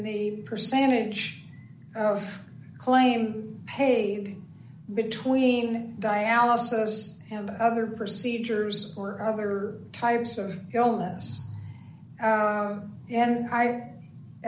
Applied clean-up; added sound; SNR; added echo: none; none; none; none.